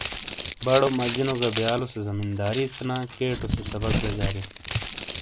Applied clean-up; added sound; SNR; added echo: none; Crumpling, crinkling; 1 dB; none.